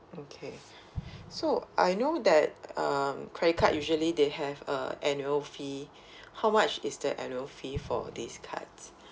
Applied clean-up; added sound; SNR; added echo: none; Explosion; 15 dB; none.